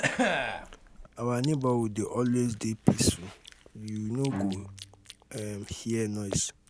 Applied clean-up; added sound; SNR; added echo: none; Chewing, mastication / Cough + Bowed string instrument; 7 dB; none.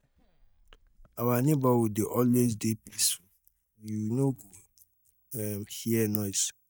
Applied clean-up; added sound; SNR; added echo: neural mask model DeepFilterNet 3.